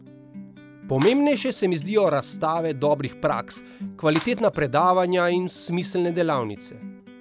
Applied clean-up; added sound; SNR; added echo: none; Clapping + Acoustic guitar; 16 dB; none.